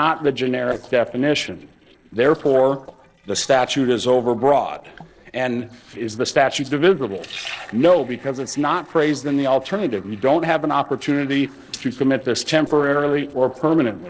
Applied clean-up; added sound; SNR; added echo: neural separator model SepFormer DNS4.